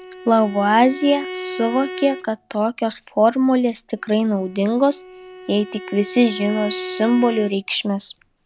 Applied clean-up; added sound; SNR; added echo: none; Bowed string instrument; 14 dB; none.